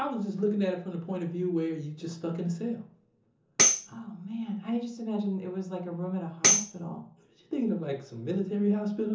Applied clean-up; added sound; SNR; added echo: none; Tambourine; -3 dB; reverberation time 0.8 s.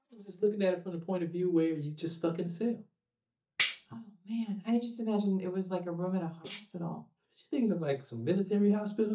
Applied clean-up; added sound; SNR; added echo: neural mask model DeepFilterNet 3.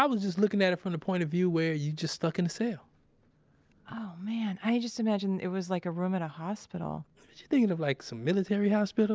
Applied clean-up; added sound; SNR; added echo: none; none; none; none.